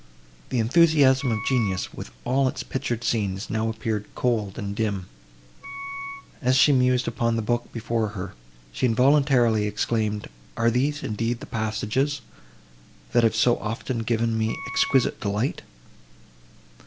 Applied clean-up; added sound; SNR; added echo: none; Wind instrument, woodwind instrument; 12 dB; none.